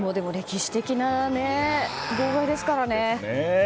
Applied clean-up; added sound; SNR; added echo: none; none; none; none.